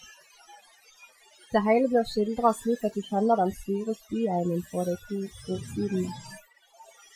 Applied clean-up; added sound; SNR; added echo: classical method Wiener filter.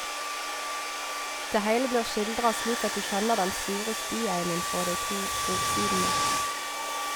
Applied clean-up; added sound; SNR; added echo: none; Domestic sounds, home sounds; -1 dB; none.